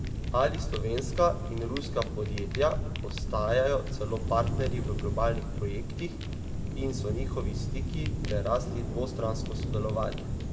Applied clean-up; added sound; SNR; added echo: none; Fire; 0 dB; reverberation time 1.0 s.